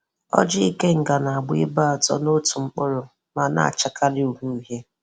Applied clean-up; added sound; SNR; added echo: none; none; none; none.